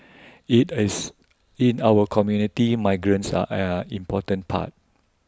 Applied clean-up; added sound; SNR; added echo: none; none; none; none.